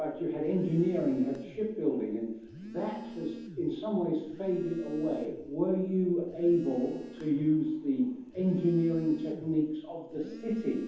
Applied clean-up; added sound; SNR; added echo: none; Telephone; 17 dB; reverberation time 0.9 s.